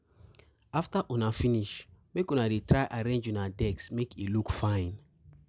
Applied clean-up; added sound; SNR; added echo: none; none; none; none.